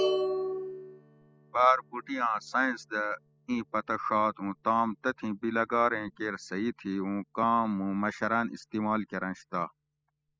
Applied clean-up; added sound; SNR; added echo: classical method spectral subtraction.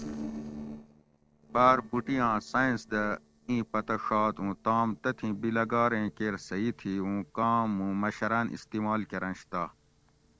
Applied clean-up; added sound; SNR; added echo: neural separator model SepFormer DNS4.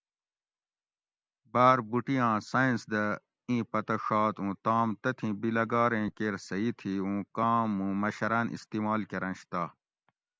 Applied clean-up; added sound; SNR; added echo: none; none; none; none.